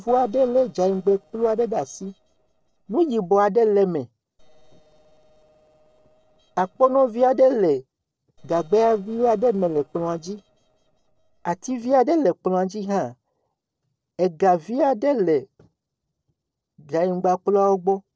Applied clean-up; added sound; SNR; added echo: neural separator model SepFormer DNS4.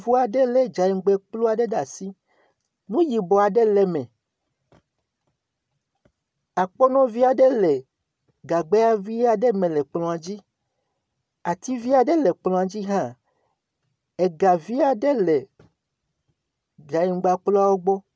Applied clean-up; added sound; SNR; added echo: none; none; none; none.